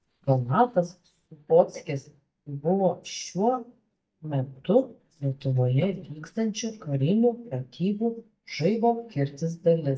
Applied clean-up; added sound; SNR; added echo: neural mask model DeepFilterNet 3.